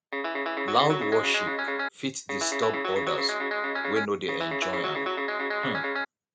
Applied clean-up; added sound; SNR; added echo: none; Guitar; -1 dB; none.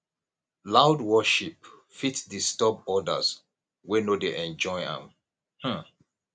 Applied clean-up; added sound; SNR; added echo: none; none; none; none.